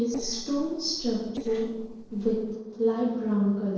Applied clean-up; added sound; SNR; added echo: neural separator model SepFormer DNS4.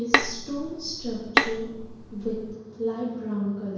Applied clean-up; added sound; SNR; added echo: none; Bowed string instrument; -3 dB; reverberation time 1.0 s.